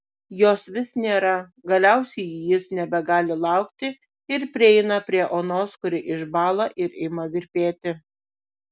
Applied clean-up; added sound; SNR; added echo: none; none; none; none.